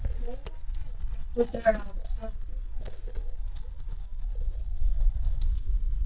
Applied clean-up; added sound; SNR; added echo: neural mask model DeepFilterNet 3.